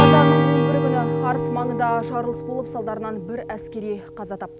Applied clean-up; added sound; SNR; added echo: none; Acoustic guitar / Strum; -4 dB; none.